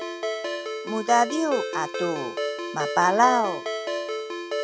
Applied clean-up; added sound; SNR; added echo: none; Ringtone; 4 dB; none.